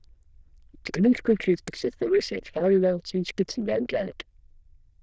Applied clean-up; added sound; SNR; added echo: neural diffusion model UNIVERSE++.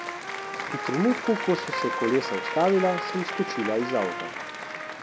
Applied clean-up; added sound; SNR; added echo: none; Trumpet + Applause; 5 dB; none.